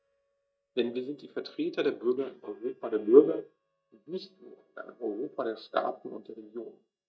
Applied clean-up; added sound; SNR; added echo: neural mask model DeepFilterNet 3.